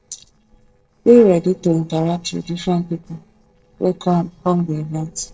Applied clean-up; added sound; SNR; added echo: neural separator model SepFormer DNS4.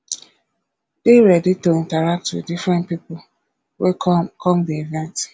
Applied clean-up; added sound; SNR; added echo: none; none; none; none.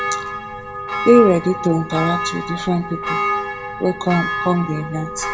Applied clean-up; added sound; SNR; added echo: none; Church bell; 5 dB; reverberation time 0.6 s.